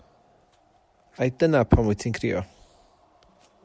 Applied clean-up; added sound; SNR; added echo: none; none; none; none.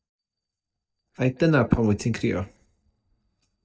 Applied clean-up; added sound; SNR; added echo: neural mask model DeepFilterNet 3.